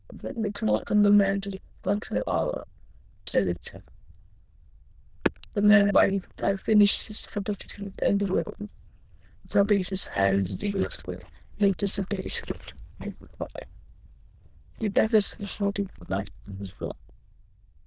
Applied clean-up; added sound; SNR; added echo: neural diffusion model UNIVERSE++.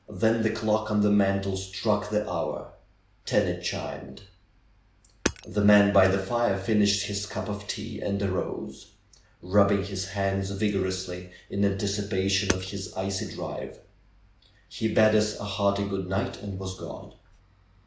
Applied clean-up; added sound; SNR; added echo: none; Hammer; 12 dB; none.